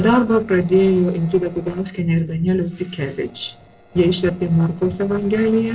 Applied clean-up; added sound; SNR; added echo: neural separator model SepFormer DNS4.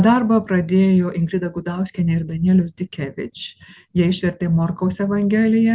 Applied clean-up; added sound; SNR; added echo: none; none; none; none.